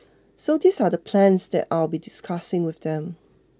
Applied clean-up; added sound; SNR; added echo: none; none; none; none.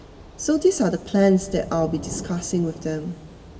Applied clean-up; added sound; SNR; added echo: none; Thunder / Rain; 15 dB; reverberation time 1.6 s.